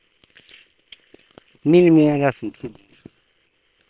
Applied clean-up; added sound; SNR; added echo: neural separator model SepFormer WHAM!.